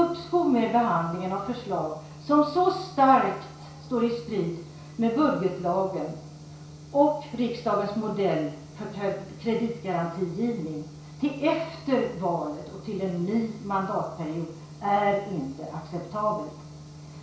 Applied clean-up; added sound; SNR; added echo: none; none; none; reverberation time 0.6 s.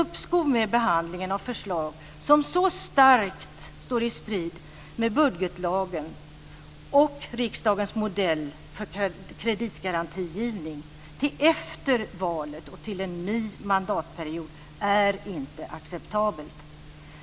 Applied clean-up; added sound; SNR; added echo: none; none; none; none.